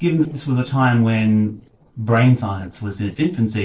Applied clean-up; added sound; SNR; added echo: neural separator model SepFormer DNS4.